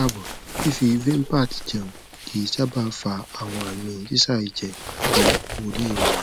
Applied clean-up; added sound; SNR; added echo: none; Zipper (clothing); 3 dB; none.